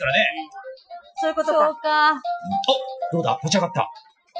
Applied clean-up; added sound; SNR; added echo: classical method Wiener filter.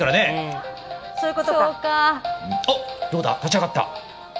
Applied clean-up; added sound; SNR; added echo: none; none; none; none.